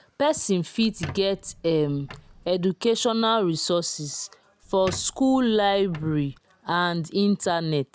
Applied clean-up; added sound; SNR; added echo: none; Squeak; 17 dB; none.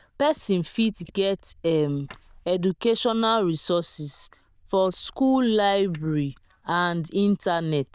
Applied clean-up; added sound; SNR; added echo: neural diffusion model UNIVERSE++.